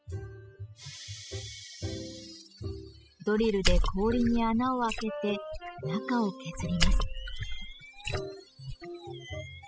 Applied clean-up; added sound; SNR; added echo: classical method spectral subtraction.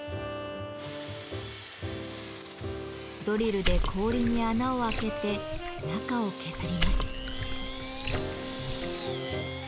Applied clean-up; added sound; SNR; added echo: none; Water / Splash, splatter; 0 dB; none.